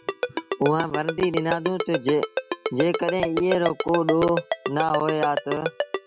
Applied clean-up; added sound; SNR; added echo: none; Ringtone; 4 dB; none.